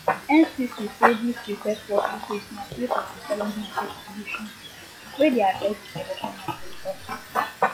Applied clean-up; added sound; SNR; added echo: classical method log-MMSE.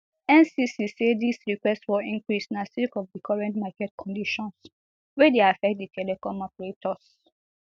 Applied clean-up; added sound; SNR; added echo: none; none; none; none.